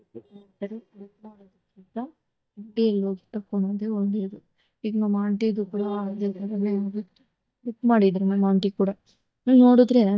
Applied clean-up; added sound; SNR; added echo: neural mask model DeepFilterNet 3.